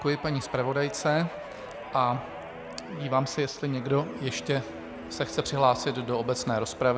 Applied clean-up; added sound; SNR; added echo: none; Guitar; 12 dB; none.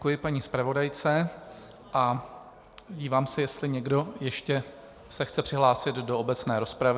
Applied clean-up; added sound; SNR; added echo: none; none; none; none.